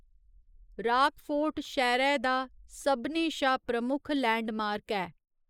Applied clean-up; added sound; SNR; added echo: neural mask model Resemble Enhance denoiser.